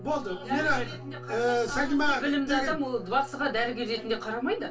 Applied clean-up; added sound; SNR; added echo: none; Bowed string instrument; 16 dB; reverberation time 0.1 s.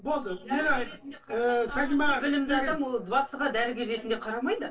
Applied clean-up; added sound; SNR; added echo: neural separator model SepFormer DNS4.